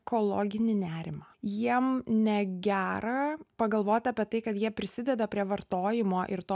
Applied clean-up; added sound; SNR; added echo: none; none; none; none.